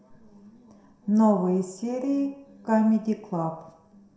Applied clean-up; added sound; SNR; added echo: none; none; none; reverberation time 0.6 s.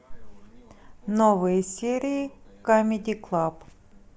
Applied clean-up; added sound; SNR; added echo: none; none; none; none.